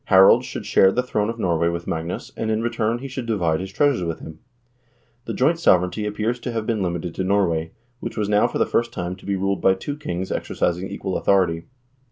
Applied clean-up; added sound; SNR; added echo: none; none; none; none.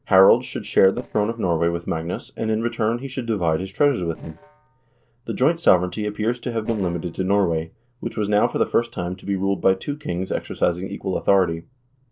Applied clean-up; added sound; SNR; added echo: neural separator model SepFormer DNS4.